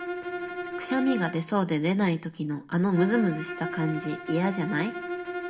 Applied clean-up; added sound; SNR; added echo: none; Bowed string instrument; 8 dB; reverberation time 0.5 s.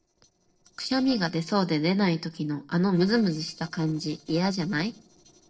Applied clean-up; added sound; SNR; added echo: neural separator model SepFormer DNS4.